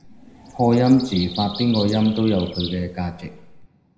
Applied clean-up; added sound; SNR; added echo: none; Bird vocalization, bird call, bird song; 15 dB; reverberation time 0.8 s.